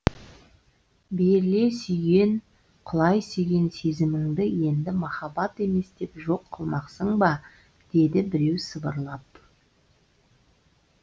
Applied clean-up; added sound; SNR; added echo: none; none; none; none.